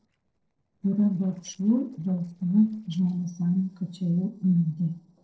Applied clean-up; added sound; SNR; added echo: neural separator model SepFormer DNS4.